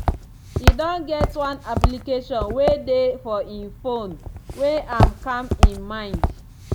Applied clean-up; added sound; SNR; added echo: none; Walk, footsteps; -2 dB; none.